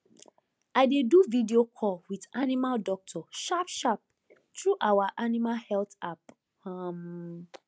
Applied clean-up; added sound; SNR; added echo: none; none; none; none.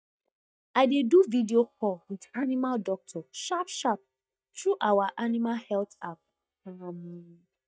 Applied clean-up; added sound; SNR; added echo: neural mask model DeepFilterNet 3.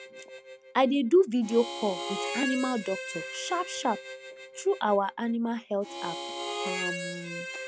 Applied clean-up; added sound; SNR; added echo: none; Harmonica; 8 dB; none.